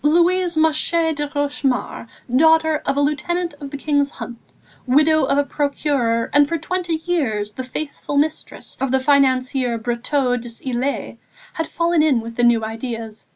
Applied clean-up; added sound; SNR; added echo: none; none; none; none.